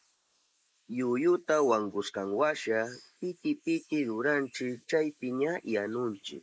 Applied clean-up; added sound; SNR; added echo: neural mask model Resemble Enhance denoiser.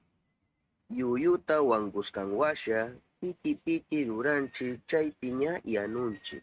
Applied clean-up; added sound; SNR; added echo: neural mask model RNNoise.